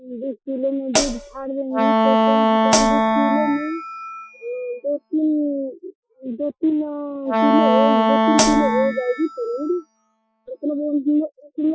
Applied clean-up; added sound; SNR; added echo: classical method Wiener filter.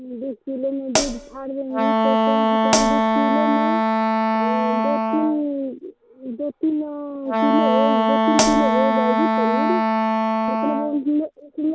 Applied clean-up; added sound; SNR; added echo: none; Hi-hat + Wind instrument, woodwind instrument; -4 dB; none.